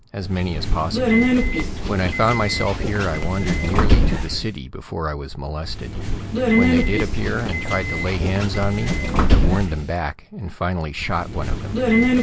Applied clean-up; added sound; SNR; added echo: none; Subway, metro, underground; -4 dB; none.